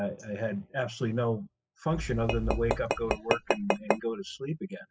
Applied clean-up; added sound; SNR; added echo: classical method spectral subtraction.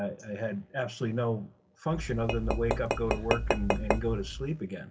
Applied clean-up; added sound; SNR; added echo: none; Tap / Glass; -1 dB; none.